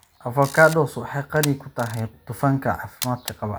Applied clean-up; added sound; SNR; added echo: none; Camera; 15 dB; none.